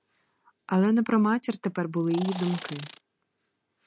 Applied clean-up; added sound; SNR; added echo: none; Insect; 10 dB; none.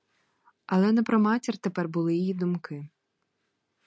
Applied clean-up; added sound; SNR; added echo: none; none; none; none.